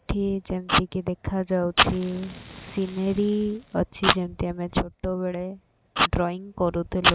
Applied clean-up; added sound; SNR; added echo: none; Fire; 2 dB; none.